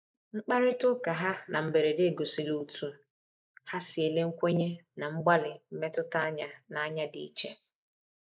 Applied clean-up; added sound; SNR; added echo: neural mask model Resemble Enhance denoiser.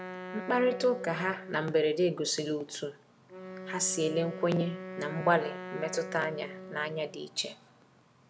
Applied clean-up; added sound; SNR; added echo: none; Wind instrument, woodwind instrument; 12 dB; none.